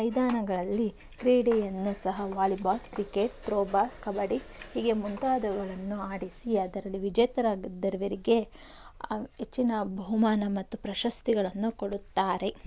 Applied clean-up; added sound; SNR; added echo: none; none; none; none.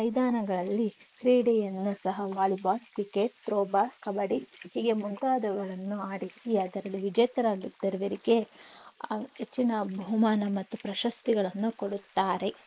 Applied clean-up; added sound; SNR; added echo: neural mask model Resemble Enhance denoiser.